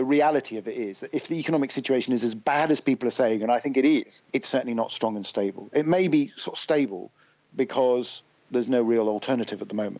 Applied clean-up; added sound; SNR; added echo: none; none; none; none.